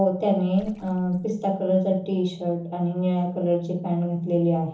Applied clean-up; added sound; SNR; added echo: neural separator model SepFormer DNS4.